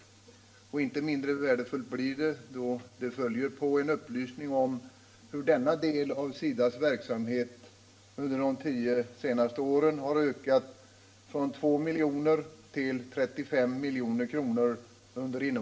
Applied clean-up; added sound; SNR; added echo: none; none; none; reverberation time 0.6 s.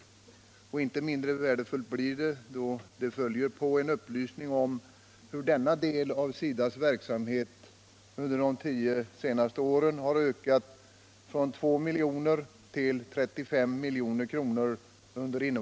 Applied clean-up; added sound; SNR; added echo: none; none; none; none.